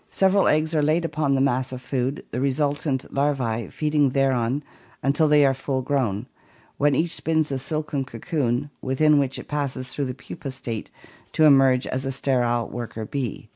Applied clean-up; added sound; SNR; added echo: none; none; none; none.